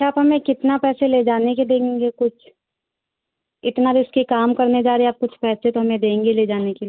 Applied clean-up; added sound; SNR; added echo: none; none; none; none.